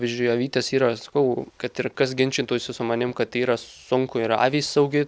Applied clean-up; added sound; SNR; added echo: none; none; none; none.